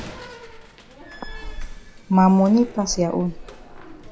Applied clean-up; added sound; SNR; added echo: none; Slam; 13 dB; none.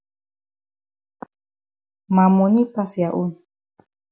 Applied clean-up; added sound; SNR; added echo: none; none; none; none.